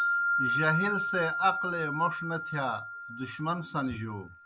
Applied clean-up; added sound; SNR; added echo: none; Wind chime; 0 dB; none.